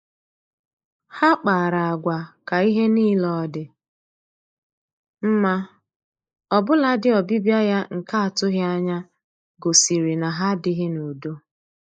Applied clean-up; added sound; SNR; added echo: neural mask model Resemble Enhance denoiser.